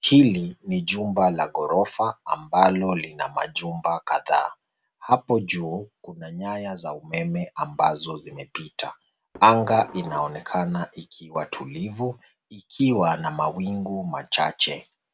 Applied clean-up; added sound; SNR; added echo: none; Dishes, pots, and pans; 18 dB; none.